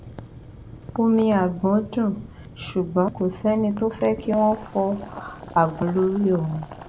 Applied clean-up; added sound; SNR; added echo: none; Boiling; 16 dB; none.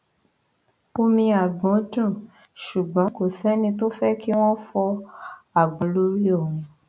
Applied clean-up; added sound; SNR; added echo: none; none; none; none.